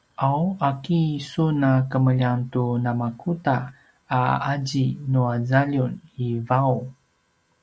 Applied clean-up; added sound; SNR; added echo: none; none; none; none.